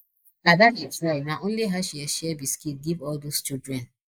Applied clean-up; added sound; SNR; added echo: neural mask model Resemble Enhance denoiser.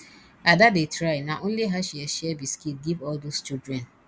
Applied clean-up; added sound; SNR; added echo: none; none; none; none.